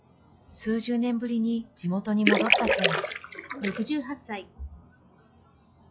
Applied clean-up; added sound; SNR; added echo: classical method log-MMSE.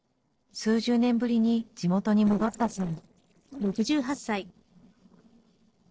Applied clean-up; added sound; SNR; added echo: neural separator model SepFormer DNS4.